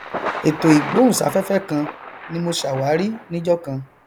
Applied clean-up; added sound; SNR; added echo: none; Thunder; 10 dB; none.